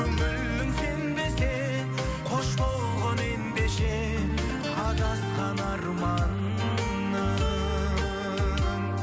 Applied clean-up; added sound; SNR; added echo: none; none; none; none.